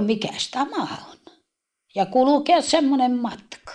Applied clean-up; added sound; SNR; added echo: neural mask model Resemble Enhance denoiser.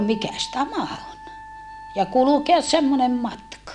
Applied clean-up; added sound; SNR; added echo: none; Wind instrument, woodwind instrument; 17 dB; none.